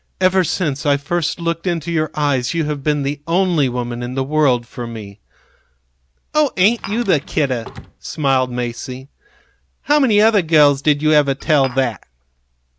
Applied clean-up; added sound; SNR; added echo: none; Drawer open or close + Glass; 18 dB; none.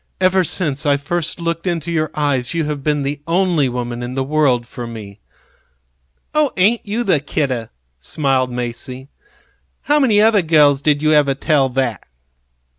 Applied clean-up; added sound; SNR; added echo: none; none; none; none.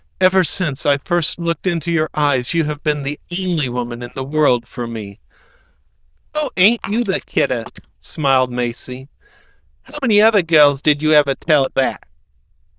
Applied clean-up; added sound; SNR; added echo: neural diffusion model UNIVERSE++.